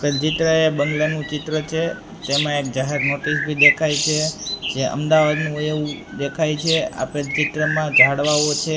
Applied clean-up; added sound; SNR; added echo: none; Bird; 3 dB; reverberation time 1.1 s.